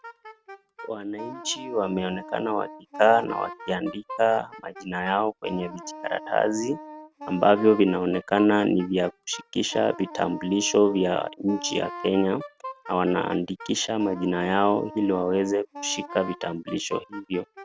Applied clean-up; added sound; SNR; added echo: none; Wind instrument, woodwind instrument; 15 dB; none.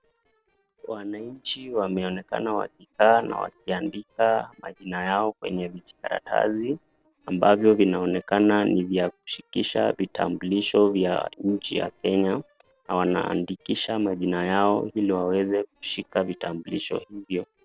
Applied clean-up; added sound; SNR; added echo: neural separator model SepFormer DNS4.